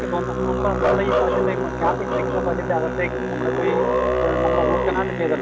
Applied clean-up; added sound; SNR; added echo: none; Musical instrument; -4 dB; none.